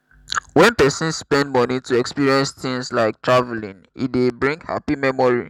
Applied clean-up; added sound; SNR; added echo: none; none; none; none.